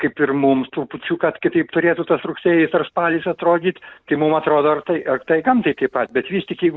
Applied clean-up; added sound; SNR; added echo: none; none; none; none.